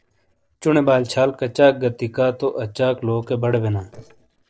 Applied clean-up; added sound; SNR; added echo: neural separator model SepFormer DNS4.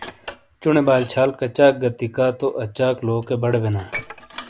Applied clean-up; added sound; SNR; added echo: none; Dishes, pots, and pans; 18 dB; none.